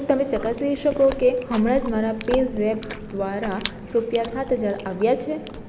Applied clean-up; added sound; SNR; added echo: none; Chewing, mastication; 13 dB; none.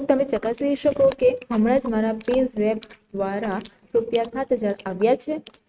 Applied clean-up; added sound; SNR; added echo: neural mask model RNNoise.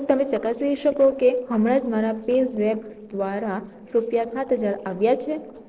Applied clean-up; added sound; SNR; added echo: neural separator model SepFormer DNS4.